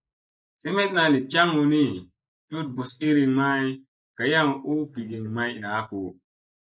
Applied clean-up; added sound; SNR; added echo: neural mask model Resemble Enhance denoiser.